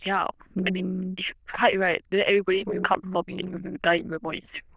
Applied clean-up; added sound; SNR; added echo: neural diffusion model UNIVERSE++.